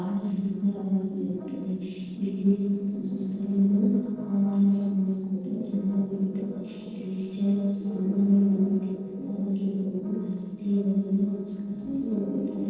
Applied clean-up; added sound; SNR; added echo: neural separator model SepFormer DNS4.